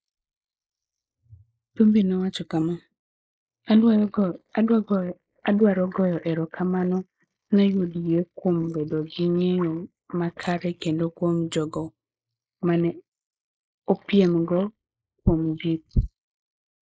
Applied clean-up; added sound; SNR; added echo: neural mask model Resemble Enhance denoiser.